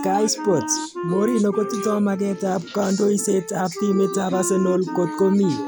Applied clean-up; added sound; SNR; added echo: none; Wind instrument, woodwind instrument; 9 dB; none.